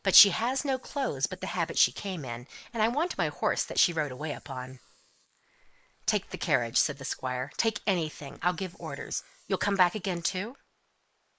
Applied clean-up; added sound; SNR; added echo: neural mask model Resemble Enhance denoiser.